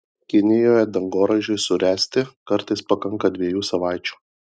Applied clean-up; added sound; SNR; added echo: none; none; none; none.